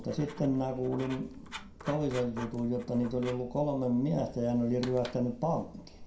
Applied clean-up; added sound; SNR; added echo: none; Writing; 16 dB; reverberation time 0.5 s.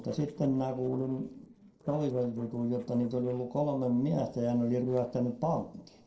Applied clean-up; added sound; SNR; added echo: neural separator model SepFormer DNS4.